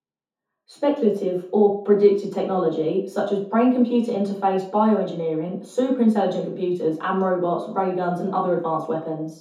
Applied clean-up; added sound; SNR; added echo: none; none; none; reverberation time 0.5 s.